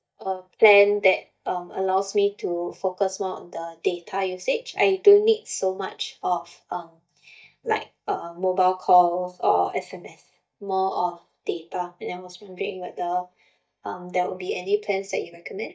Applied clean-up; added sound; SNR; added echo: neural mask model DeepFilterNet 3.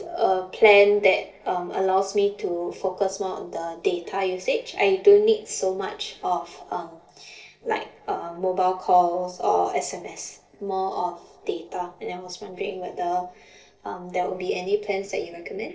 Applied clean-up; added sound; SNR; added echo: neural separator model SepFormer DNS4.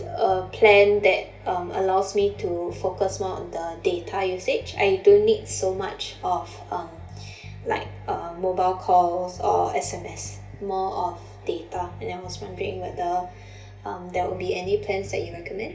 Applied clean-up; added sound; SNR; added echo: none; Bass guitar; 17 dB; reverberation time 0.3 s.